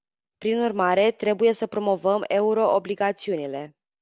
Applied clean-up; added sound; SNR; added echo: none; none; none; none.